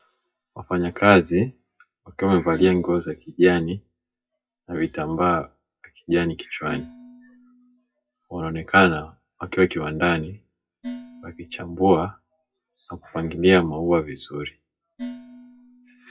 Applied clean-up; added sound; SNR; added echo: classical method WPE with log-MMSE.